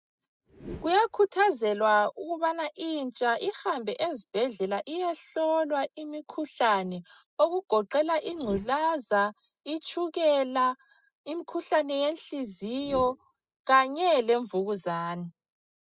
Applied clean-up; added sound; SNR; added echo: classical method spectral subtraction.